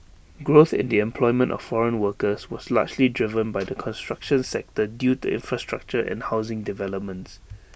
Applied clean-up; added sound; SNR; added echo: none; none; none; none.